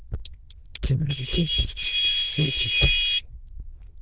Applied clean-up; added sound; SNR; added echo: neural diffusion model UNIVERSE++.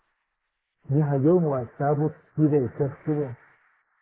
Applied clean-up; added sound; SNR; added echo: neural mask model Resemble Enhance denoiser.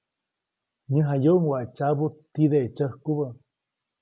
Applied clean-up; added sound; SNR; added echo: none; none; none; none.